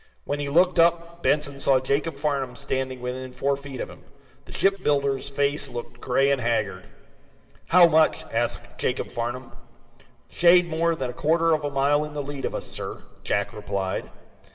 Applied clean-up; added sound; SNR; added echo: none; none; none; reverberation time 2.6 s.